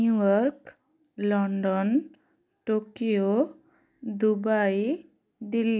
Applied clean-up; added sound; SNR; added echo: none; none; none; none.